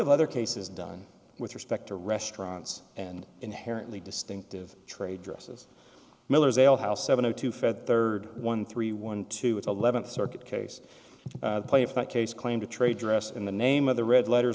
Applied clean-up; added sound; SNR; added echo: none; none; none; none.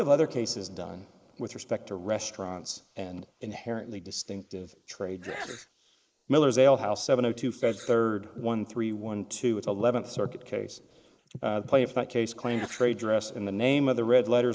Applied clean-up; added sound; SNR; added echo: neural mask model Resemble Enhance denoiser.